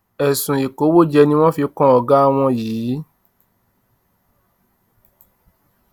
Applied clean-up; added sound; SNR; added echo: none; none; none; none.